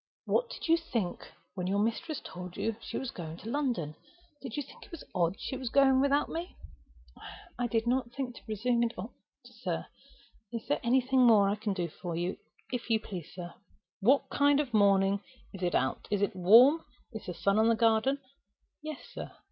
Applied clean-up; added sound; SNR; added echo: none; none; none; none.